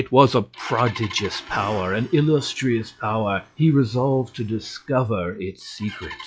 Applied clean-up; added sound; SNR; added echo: classical method log-MMSE.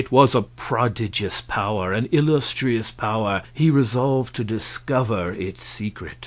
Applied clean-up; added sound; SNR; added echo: none; none; none; none.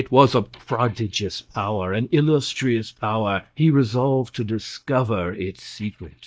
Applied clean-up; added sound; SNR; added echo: neural mask model DeepFilterNet 3.